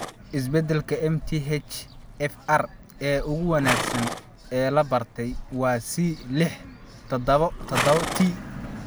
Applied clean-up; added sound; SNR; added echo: none; Livestock, farm animals, working animals; 9 dB; none.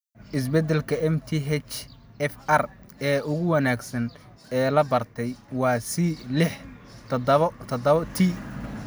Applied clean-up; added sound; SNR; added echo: none; none; none; none.